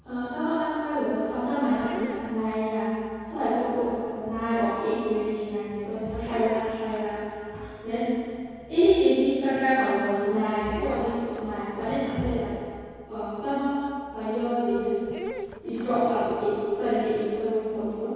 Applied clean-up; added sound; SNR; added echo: none; Dog; 18 dB; reverberation time 2.0 s.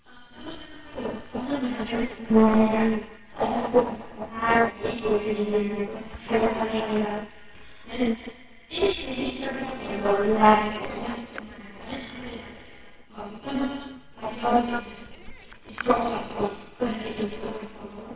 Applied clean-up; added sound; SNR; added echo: neural separator model SepFormer WHAMR!.